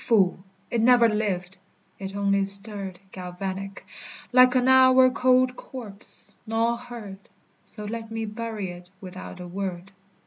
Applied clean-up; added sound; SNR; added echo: none; none; none; none.